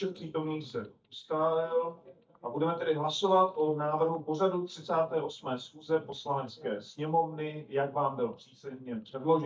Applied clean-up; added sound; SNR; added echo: neural mask model DeepFilterNet 3.